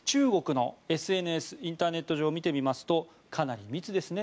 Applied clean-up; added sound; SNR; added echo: none; none; none; none.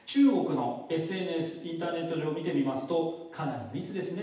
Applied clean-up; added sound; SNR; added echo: none; none; none; reverberation time 0.9 s.